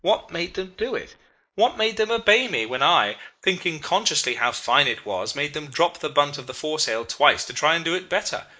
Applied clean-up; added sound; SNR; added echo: neural mask model Resemble Enhance denoiser.